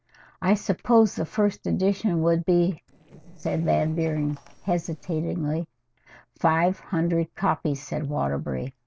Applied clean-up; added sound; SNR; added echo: neural separator model SepFormer DNS4.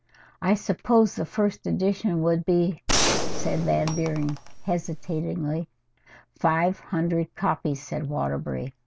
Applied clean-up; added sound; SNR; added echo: none; Gunshot, gunfire; 1 dB; none.